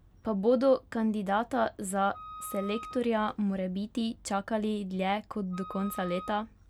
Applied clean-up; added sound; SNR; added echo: none; Wind instrument, woodwind instrument; 14 dB; none.